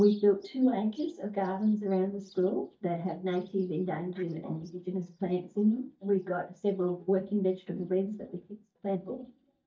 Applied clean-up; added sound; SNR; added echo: neural mask model DeepFilterNet 3.